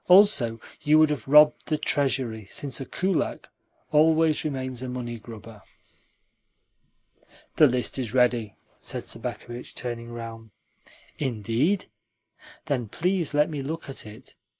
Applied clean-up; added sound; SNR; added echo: neural mask model Resemble Enhance denoiser.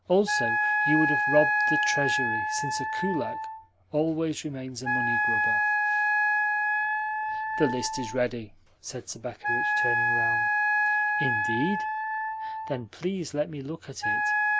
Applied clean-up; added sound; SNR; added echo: none; Wind instrument, woodwind instrument; -4 dB; none.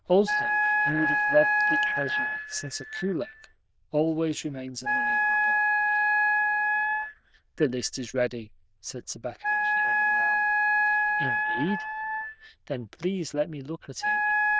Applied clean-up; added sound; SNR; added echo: neural diffusion model UNIVERSE++.